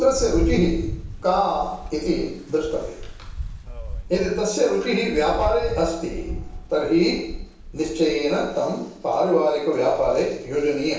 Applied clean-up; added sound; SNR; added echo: none; Rain; 10 dB; reverberation time 0.7 s.